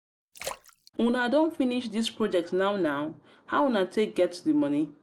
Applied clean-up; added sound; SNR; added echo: none; Splash, splatter; 18 dB; none.